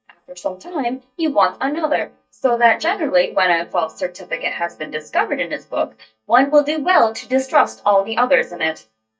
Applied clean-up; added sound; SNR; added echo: neural mask model DeepFilterNet 3.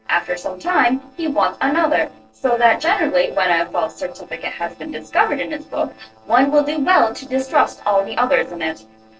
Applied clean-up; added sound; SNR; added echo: neural separator model SepFormer DNS4.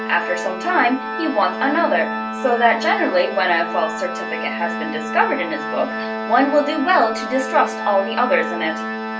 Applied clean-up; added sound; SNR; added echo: none; Organ; 6 dB; reverberation time 0.3 s.